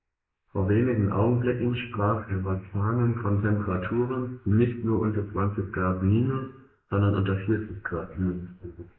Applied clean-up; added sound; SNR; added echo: neural mask model Resemble Enhance denoiser.